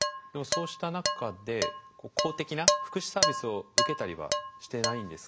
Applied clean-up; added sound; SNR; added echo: none; Dishes, pots, and pans; -4 dB; none.